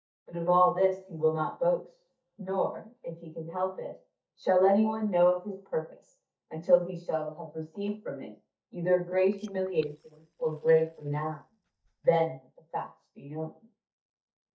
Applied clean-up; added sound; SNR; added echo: neural mask model DeepFilterNet 3.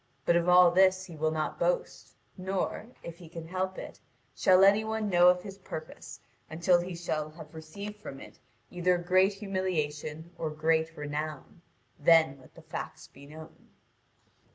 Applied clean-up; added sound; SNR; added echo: none; none; none; none.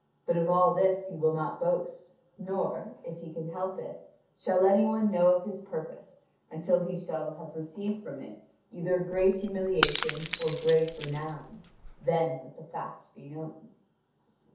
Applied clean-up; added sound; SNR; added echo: none; Shatter / Crushing; 3 dB; reverberation time 0.5 s.